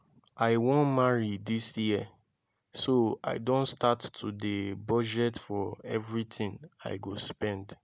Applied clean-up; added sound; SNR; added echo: none; none; none; none.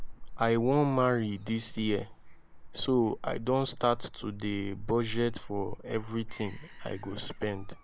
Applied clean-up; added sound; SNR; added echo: none; Gull, seagull / Fowl; 9 dB; none.